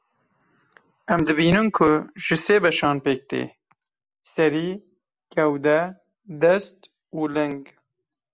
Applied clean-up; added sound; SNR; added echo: none; none; none; none.